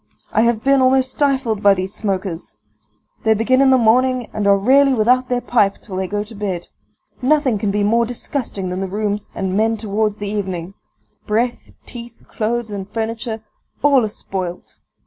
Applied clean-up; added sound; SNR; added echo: none; none; none; none.